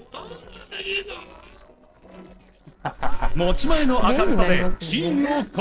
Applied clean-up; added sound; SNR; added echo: neural separator model SepFormer DNS4.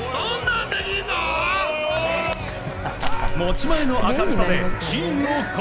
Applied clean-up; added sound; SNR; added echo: none; Crushing; -3 dB; none.